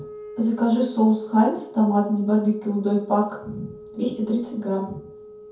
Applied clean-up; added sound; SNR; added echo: none; Wind instrument, woodwind instrument; 18 dB; reverberation time 0.6 s.